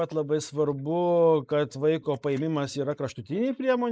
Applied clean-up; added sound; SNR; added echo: neural mask model Resemble Enhance denoiser.